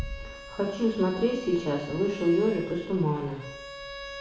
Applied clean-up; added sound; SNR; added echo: none; Bowed string instrument; 15 dB; reverberation time 0.8 s.